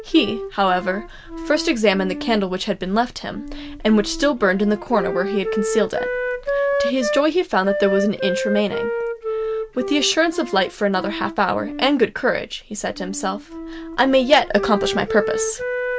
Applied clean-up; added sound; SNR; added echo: none; Wind instrument, woodwind instrument; 6 dB; none.